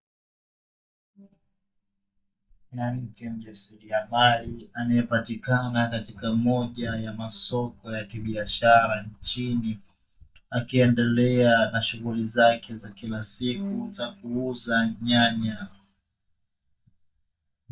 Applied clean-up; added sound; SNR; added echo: neural mask model DeepFilterNet 3.